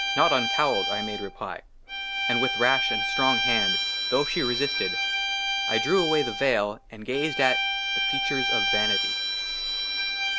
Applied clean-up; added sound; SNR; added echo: none; Bowed string instrument; -1 dB; none.